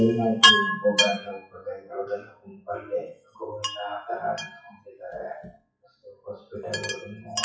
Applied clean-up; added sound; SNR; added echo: classical method WPE with log-MMSE.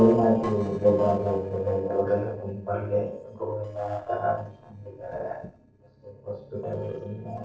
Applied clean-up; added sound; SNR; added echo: neural separator model SepFormer DNS4.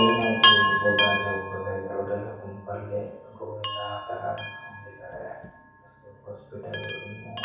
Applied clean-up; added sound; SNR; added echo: none; Chime; -4 dB; reverberation time 0.7 s.